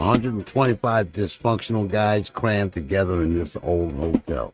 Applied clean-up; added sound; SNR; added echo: neural mask model RNNoise.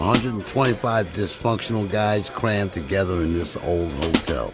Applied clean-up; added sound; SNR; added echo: none; Hi-hat; 6 dB; none.